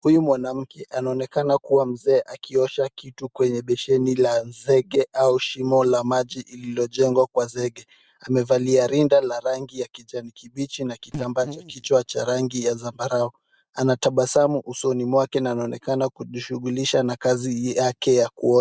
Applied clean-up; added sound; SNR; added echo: neural mask model DeepFilterNet 3.